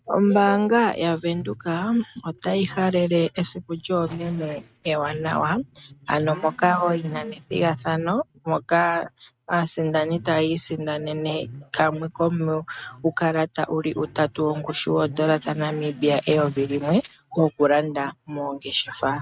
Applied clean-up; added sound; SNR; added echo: neural mask model RNNoise.